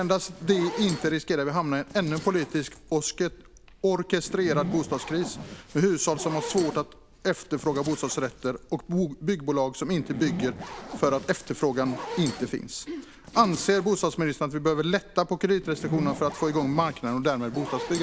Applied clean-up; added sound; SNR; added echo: none; Zipper (clothing); 12 dB; none.